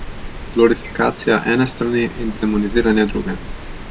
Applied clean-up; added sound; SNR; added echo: none; Rain; 11 dB; none.